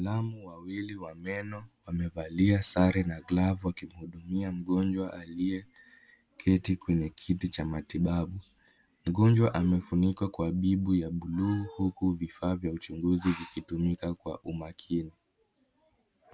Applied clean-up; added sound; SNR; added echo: none; none; none; none.